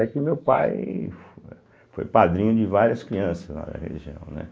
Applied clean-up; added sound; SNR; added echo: neural mask model Resemble Enhance denoiser.